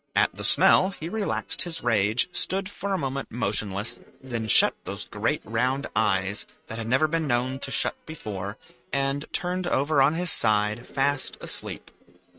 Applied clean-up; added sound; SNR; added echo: neural mask model RNNoise.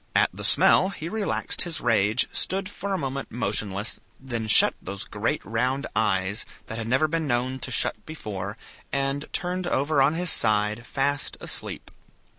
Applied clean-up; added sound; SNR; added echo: none; none; none; none.